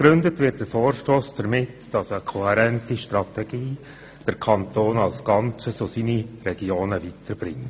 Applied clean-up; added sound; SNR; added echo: none; none; none; none.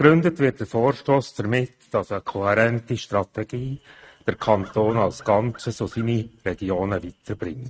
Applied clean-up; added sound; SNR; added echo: neural mask model RNNoise.